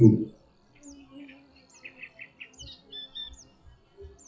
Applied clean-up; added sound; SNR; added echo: classical method WPE with log-MMSE.